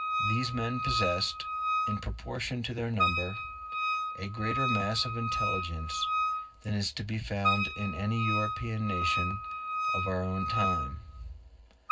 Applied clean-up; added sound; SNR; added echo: none; Wind instrument, woodwind instrument; -1 dB; reverberation time 0.4 s.